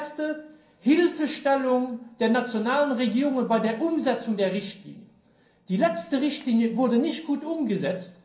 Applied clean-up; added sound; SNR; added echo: none; none; none; reverberation time 0.6 s.